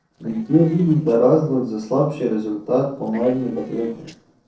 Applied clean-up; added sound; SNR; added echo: neural separator model SepFormer DNS4.